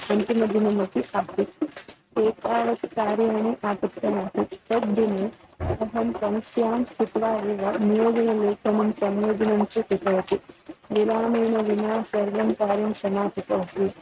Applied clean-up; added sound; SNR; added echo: neural mask model RNNoise.